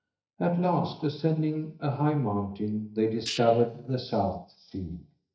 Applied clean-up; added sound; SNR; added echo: neural mask model DeepFilterNet 3.